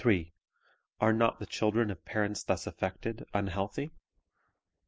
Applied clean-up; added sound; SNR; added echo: none; none; none; none.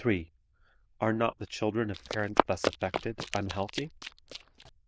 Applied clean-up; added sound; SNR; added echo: neural diffusion model UNIVERSE++.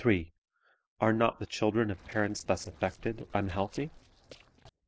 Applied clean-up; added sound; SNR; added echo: neural separator model SepFormer DNS4.